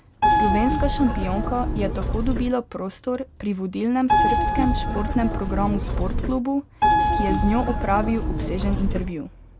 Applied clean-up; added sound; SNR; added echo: none; Keyboard (musical); -3 dB; none.